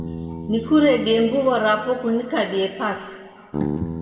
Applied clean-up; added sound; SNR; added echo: none; Bass guitar; 11 dB; reverberation time 1.9 s.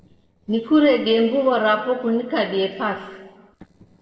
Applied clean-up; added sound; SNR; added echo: neural separator model SepFormer DNS4.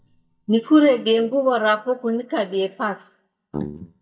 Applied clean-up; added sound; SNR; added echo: neural mask model DeepFilterNet 3.